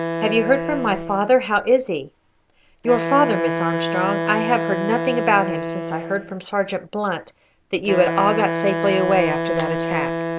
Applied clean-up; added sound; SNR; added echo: none; Wind instrument, woodwind instrument; 4 dB; none.